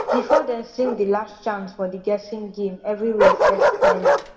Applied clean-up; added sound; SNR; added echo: none; Bark; -3 dB; reverberation time 1.1 s.